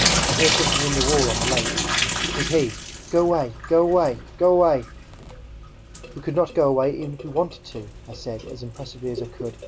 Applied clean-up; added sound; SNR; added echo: none; Drip / Sink (filling or washing); 3 dB; none.